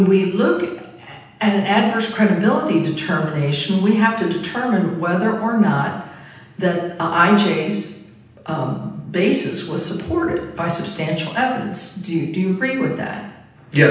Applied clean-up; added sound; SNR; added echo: none; none; none; reverberation time 0.9 s.